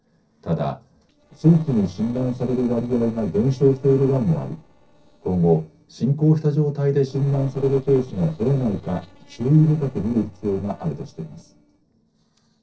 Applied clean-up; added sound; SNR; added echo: neural separator model SepFormer DNS4.